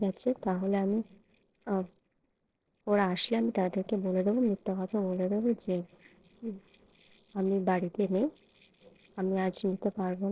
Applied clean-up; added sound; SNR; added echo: neural separator model SepFormer DNS4.